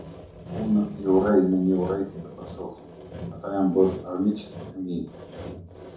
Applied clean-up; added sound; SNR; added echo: none; Sawing; 13 dB; reverberation time 0.7 s.